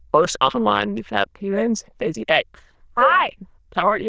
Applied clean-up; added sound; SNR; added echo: neural diffusion model UNIVERSE++.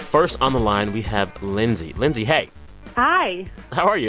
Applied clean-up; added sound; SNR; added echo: none; none; none; none.